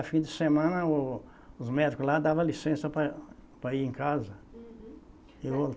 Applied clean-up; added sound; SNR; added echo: none; none; none; none.